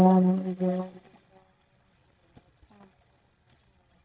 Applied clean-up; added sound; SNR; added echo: neural mask model DeepFilterNet 3.